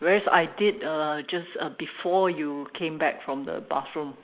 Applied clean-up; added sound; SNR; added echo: neural mask model Resemble Enhance denoiser.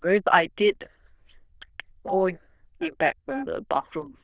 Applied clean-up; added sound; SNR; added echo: neural diffusion model UNIVERSE++.